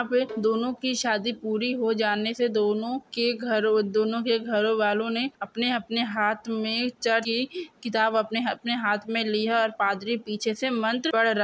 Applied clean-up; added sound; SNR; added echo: neural separator model SepFormer DNS4.